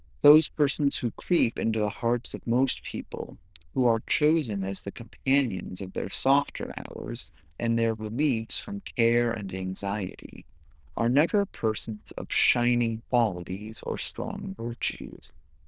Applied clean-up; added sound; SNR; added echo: neural diffusion model UNIVERSE++.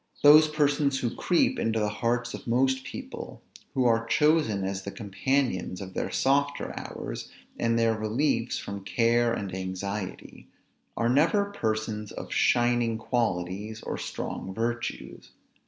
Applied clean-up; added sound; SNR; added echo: none; none; none; none.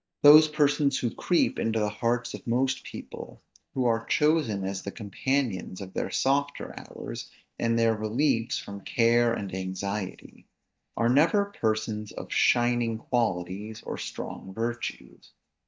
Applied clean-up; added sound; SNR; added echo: neural mask model DeepFilterNet 3.